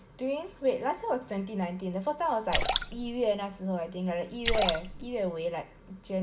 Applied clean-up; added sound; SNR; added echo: none; Splash, splatter; 1 dB; reverberation time 0.2 s.